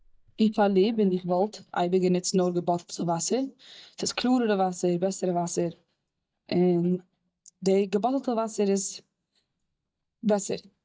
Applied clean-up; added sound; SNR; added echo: neural mask model DeepFilterNet 3.